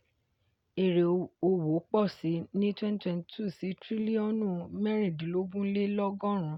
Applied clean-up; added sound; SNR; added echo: none; none; none; none.